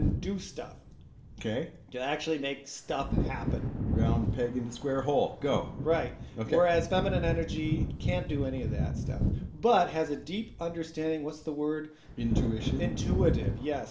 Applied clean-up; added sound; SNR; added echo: none; Thunder / Wind; 2 dB; reverberation time 0.5 s.